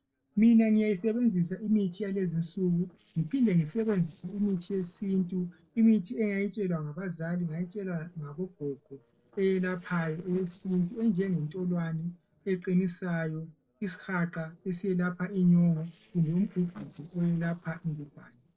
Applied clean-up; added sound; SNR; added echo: neural separator model SepFormer DNS4.